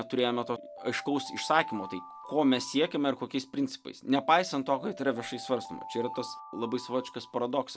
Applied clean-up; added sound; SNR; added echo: none; Alarm; 15 dB; none.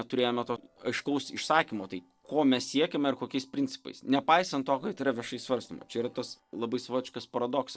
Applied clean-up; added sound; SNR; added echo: neural separator model SepFormer DNS4.